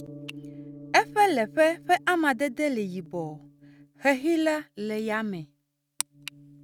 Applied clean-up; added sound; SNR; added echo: neural mask model RNNoise.